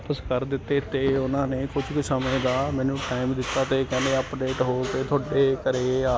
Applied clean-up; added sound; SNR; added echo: none; none; none; none.